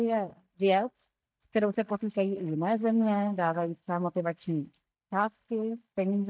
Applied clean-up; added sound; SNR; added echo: neural mask model DeepFilterNet 3.